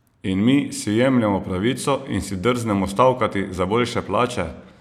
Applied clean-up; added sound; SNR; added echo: none; none; none; none.